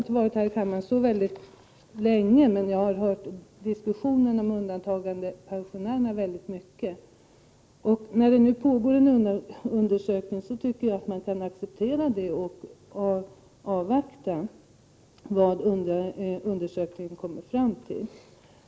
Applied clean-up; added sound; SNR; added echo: none; none; none; none.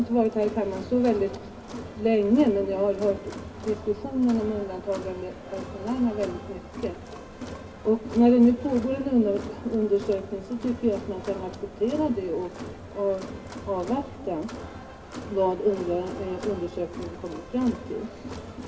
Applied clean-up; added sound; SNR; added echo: none; Crowd; 12 dB; reverberation time 2.5 s.